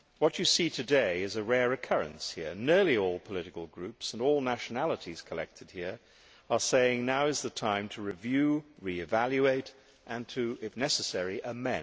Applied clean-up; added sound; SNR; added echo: none; none; none; none.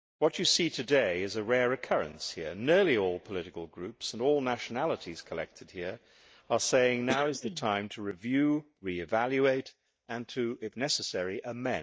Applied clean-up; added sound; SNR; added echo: neural mask model DeepFilterNet 3.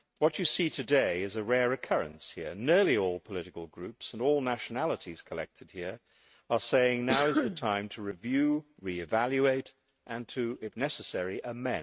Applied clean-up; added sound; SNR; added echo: neural mask model RNNoise.